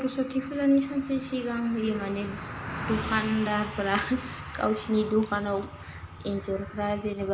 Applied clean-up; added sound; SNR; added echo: none; Car passing by; 13 dB; none.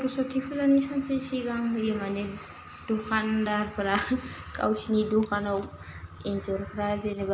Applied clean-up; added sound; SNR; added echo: none; none; none; none.